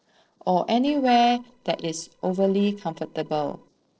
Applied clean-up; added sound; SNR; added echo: neural separator model SepFormer DNS4.